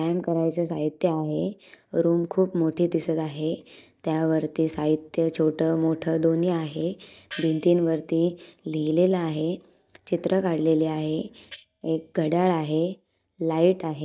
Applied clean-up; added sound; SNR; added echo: neural mask model DeepFilterNet 3.